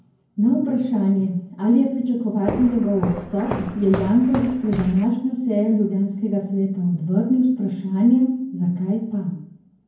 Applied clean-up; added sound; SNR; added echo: none; Walk, footsteps; 10 dB; reverberation time 0.9 s.